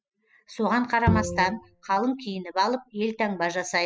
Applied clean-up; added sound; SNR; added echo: classical method spectral subtraction.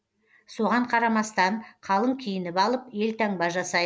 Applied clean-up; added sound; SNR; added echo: none; none; none; none.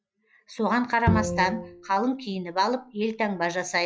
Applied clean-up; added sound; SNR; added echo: classical method log-MMSE.